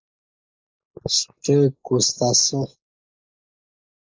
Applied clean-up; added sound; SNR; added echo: neural mask model Resemble Enhance denoiser.